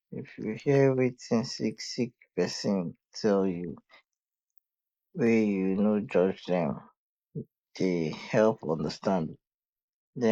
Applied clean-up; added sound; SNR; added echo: neural mask model Resemble Enhance denoiser.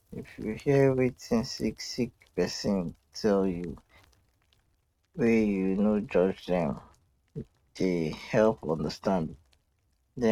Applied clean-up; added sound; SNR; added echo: neural mask model RNNoise.